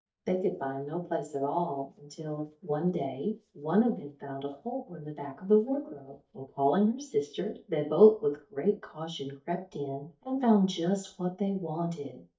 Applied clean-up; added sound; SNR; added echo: neural mask model DeepFilterNet 3.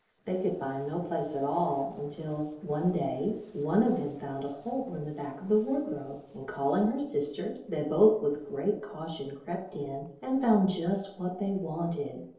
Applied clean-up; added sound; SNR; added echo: neural separator model SepFormer DNS4.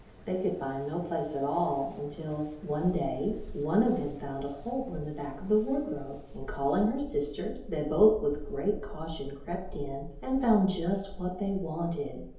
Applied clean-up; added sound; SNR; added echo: none; Mechanical fan; 12 dB; reverberation time 2.2 s.